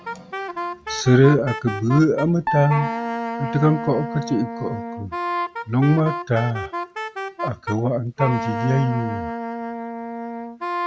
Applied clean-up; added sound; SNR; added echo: none; Wind instrument, woodwind instrument + Piano; 6 dB; none.